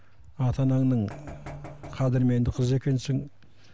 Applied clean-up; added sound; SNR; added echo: none; Knock; 17 dB; none.